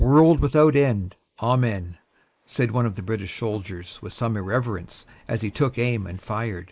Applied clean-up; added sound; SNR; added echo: neural mask model Resemble Enhance denoiser.